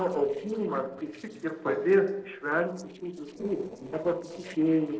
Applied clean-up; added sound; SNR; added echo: neural separator model SepFormer DNS4.